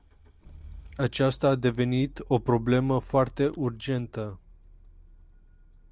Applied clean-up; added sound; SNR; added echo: none; Rattle / Engine starting / Car; 19 dB; none.